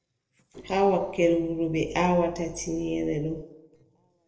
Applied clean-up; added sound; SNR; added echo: neural separator model SepFormer DNS4.